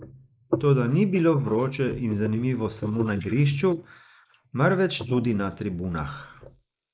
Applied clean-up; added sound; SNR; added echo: neural mask model Resemble Enhance denoiser.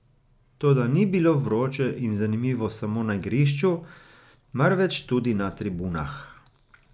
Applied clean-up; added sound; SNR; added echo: none; none; none; none.